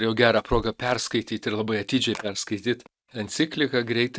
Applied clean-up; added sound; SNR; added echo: neural mask model RNNoise.